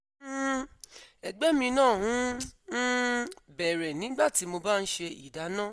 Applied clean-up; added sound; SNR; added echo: none; none; none; none.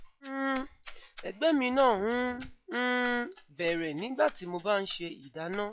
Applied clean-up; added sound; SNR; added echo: classical method log-MMSE.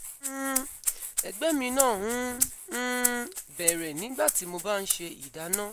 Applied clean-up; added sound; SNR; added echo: none; Rattle (instrument); 1 dB; none.